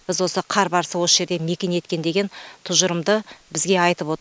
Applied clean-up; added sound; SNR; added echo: none; none; none; none.